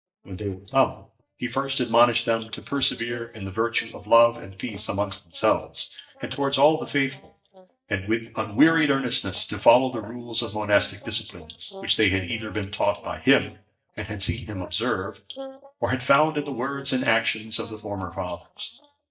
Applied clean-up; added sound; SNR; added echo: neural mask model DeepFilterNet 3.